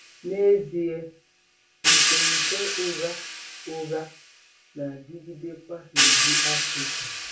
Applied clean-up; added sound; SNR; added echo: none; Hi-hat; -5 dB; reverberation time 0.3 s.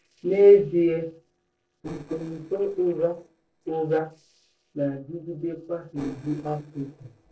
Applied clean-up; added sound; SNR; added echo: neural separator model SepFormer DNS4.